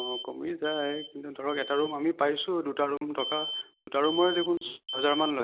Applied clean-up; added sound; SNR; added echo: none; Alarm; 9 dB; none.